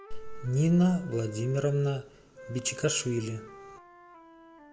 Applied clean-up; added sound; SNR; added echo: none; Wind instrument, woodwind instrument; 19 dB; none.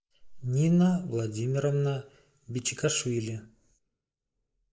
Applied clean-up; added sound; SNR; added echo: neural mask model Resemble Enhance denoiser.